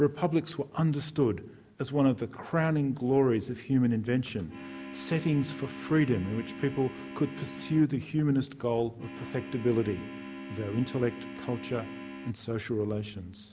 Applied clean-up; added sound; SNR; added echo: none; Organ; 12 dB; none.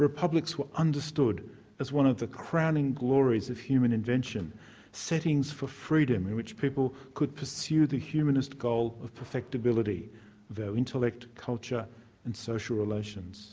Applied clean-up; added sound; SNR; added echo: none; none; none; none.